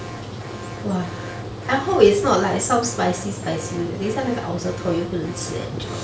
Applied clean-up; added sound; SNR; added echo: none; Alarm; 17 dB; none.